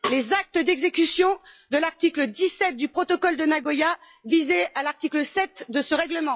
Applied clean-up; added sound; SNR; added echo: classical method log-MMSE.